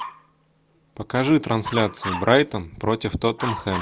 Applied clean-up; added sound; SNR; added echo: none; Dog; 12 dB; none.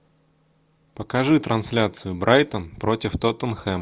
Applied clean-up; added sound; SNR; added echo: none; none; none; none.